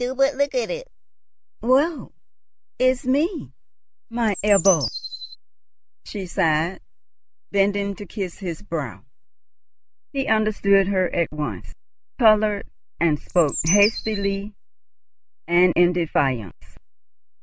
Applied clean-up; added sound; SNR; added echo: none; Bird; 6 dB; none.